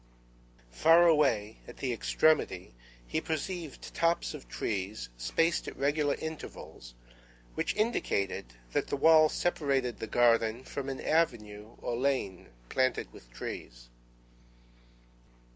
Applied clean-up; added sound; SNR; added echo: none; none; none; none.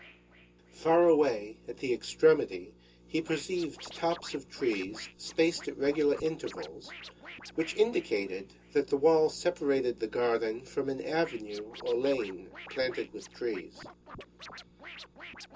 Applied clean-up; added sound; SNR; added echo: none; Scratching (performance technique); 20 dB; reverberation time 0.2 s.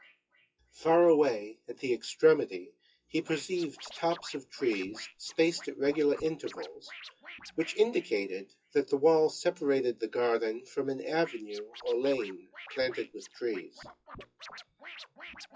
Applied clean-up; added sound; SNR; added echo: classical method WPE with log-MMSE.